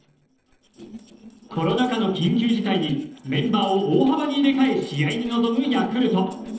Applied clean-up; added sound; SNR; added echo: neural separator model SepFormer DNS4.